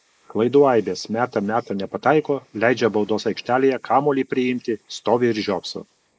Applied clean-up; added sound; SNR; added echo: neural mask model Resemble Enhance denoiser.